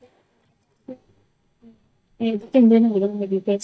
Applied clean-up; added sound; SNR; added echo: neural mask model DeepFilterNet 3.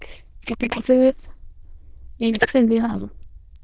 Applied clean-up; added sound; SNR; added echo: neural diffusion model UNIVERSE++.